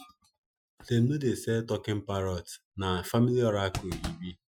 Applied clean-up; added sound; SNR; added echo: classical method Wiener filter.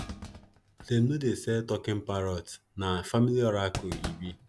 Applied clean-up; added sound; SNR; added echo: none; Thump, thud; 14 dB; none.